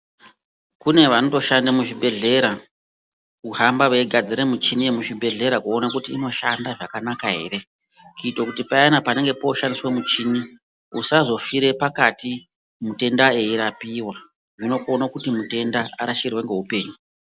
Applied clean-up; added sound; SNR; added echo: none; none; none; none.